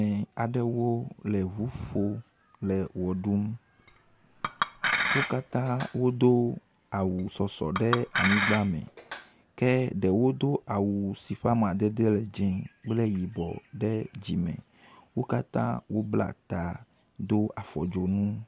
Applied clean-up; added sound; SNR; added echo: none; Chink, clink; 3 dB; none.